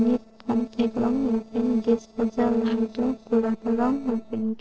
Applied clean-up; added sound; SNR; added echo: neural separator model SepFormer DNS4.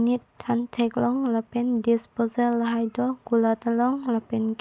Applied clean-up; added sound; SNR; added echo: none; none; none; none.